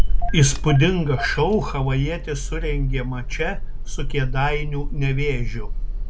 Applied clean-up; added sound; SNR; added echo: none; Engine starting / Car; 0 dB; none.